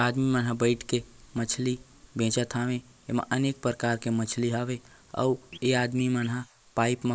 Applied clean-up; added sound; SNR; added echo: neural mask model Resemble Enhance denoiser.